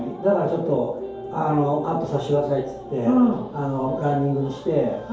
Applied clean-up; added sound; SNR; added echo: none; none; none; reverberation time 2.4 s.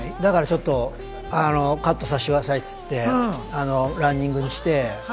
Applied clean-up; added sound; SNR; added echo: none; none; none; none.